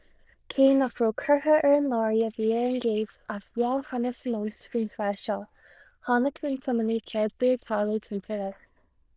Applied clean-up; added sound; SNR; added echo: neural diffusion model UNIVERSE++.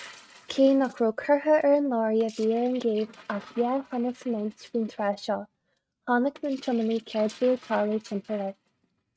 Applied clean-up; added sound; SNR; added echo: neural mask model RNNoise.